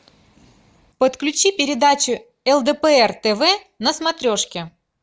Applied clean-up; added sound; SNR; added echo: none; none; none; none.